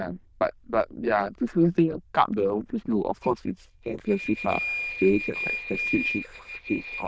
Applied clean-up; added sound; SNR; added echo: neural diffusion model UNIVERSE++.